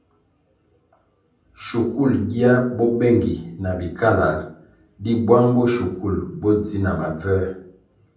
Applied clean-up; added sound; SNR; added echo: none; none; none; reverberation time 0.6 s.